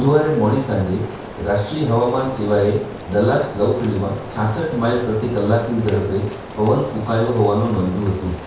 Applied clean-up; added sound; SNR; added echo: none; Rain; 14 dB; reverberation time 0.5 s.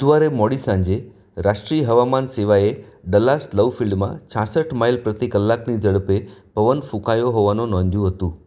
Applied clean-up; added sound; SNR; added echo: none; none; none; none.